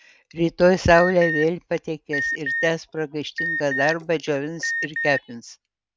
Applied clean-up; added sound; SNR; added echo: none; Alarm; 7 dB; none.